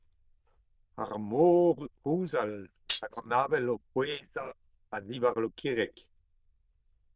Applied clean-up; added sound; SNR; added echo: neural diffusion model UNIVERSE++.